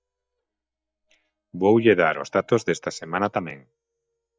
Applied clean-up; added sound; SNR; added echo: neural mask model DeepFilterNet 3.